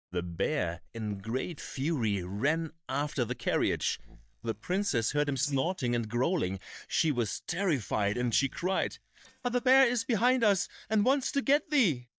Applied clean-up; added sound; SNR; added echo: neural mask model DeepFilterNet 3.